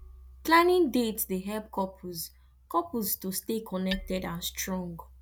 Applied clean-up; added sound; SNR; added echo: none; Hammer; 18 dB; none.